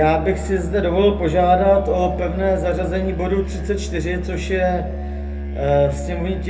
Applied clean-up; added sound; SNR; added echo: none; Musical instrument; 6 dB; reverberation time 0.3 s.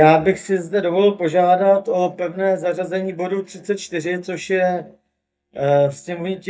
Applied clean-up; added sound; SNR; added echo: neural mask model DeepFilterNet 3.